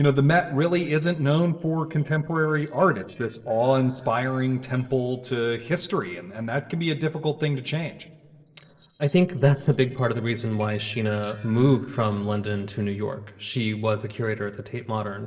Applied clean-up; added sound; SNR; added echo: neural separator model SepFormer DNS4.